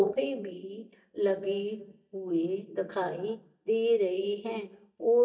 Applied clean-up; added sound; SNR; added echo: neural mask model DeepFilterNet 3.